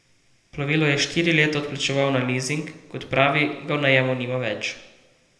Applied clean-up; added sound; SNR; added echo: none; none; none; reverberation time 0.7 s.